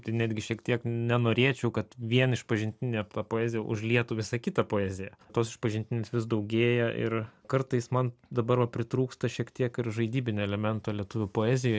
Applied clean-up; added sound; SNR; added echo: none; none; none; none.